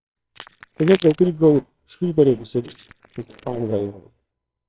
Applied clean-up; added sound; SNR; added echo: neural separator model SepFormer WHAMR!.